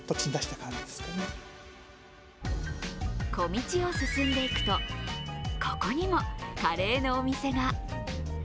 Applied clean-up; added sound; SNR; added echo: none; none; none; none.